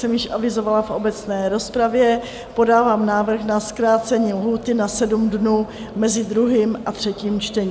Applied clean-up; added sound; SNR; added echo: none; none; none; none.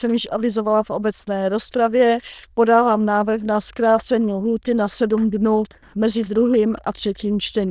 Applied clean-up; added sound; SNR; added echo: neural diffusion model UNIVERSE++.